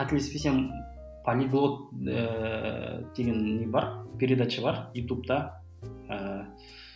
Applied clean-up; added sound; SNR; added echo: none; none; none; none.